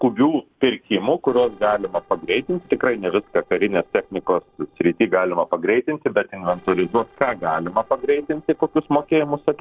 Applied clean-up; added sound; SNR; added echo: neural separator model SepFormer DNS4.